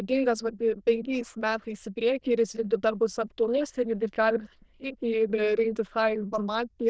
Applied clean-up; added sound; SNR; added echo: neural diffusion model UNIVERSE++.